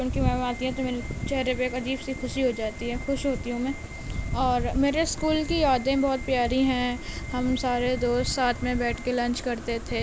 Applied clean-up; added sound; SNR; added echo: none; Wind instrument, woodwind instrument; 20 dB; none.